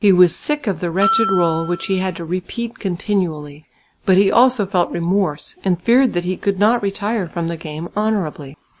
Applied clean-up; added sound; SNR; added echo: none; Bell; 4 dB; none.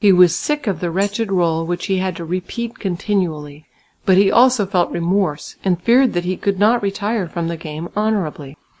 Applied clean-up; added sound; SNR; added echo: neural mask model Resemble Enhance denoiser.